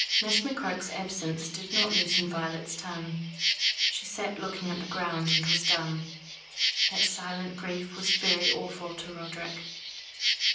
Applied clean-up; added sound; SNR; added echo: none; Insect; -4 dB; reverberation time 0.6 s.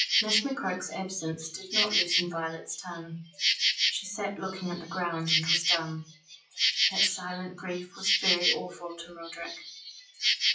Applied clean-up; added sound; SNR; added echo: classical method WPE with log-MMSE.